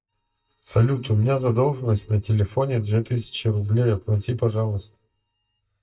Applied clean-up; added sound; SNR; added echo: neural mask model DeepFilterNet 3.